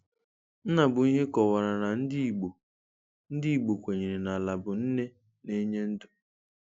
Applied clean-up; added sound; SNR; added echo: none; none; none; none.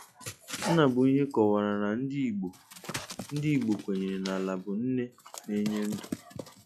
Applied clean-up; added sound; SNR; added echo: classical method log-MMSE.